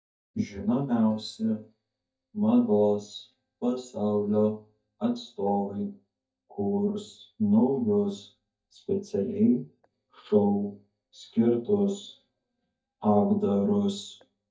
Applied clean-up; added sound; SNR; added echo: neural mask model DeepFilterNet 3.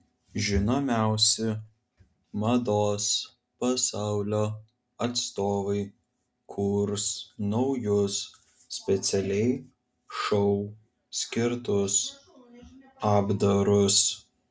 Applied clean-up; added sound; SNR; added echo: none; none; none; none.